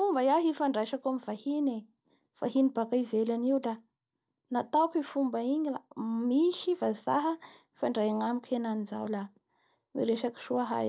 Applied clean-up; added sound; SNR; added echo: none; none; none; none.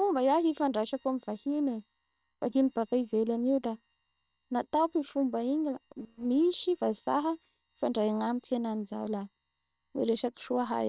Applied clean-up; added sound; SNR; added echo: neural separator model SepFormer WHAM!.